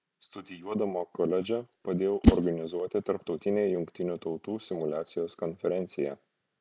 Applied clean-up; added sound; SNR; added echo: none; Whoosh, swoosh, swish; -2 dB; none.